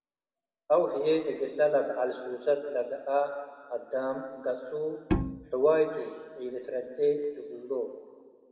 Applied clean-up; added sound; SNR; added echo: none; Bowed string instrument; 3 dB; reverberation time 1.9 s.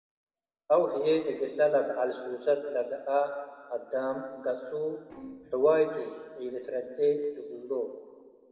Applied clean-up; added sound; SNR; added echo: neural separator model SepFormer DNS4.